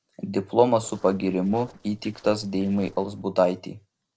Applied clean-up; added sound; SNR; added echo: neural separator model SepFormer DNS4.